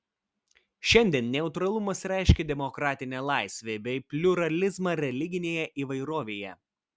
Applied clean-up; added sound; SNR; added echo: none; none; none; none.